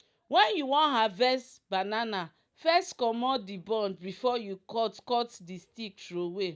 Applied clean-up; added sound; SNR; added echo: none; none; none; none.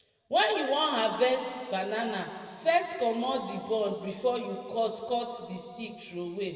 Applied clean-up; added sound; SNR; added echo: none; none; none; reverberation time 2.3 s.